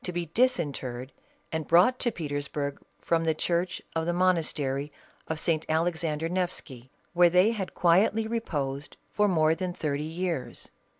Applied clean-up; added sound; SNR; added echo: none; none; none; none.